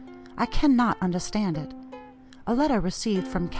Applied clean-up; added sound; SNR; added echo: none; Plucked string instrument; 17 dB; none.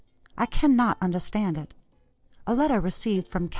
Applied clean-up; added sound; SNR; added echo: neural separator model SepFormer DNS4.